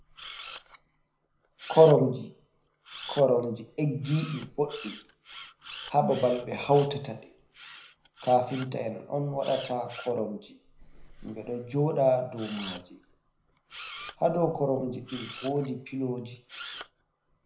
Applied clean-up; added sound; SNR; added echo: none; Camera; 16 dB; reverberation time 0.5 s.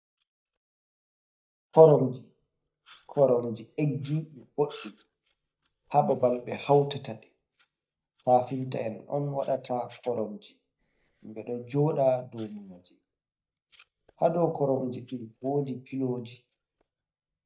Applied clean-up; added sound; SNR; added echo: neural mask model DeepFilterNet 3.